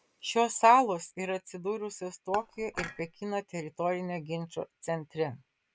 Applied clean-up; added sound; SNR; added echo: none; Dishes, pots, and pans / Chink, clink; 12 dB; none.